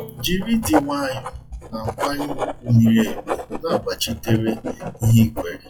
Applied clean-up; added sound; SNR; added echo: classical method log-MMSE.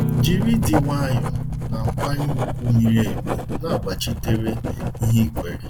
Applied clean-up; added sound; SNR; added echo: none; Guitar + Writing; 1 dB; none.